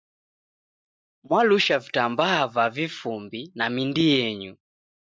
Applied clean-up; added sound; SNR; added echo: neural mask model DeepFilterNet 3.